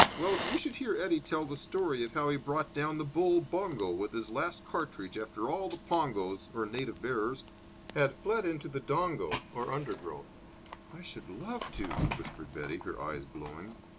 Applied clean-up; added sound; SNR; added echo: none; Fire; 6 dB; none.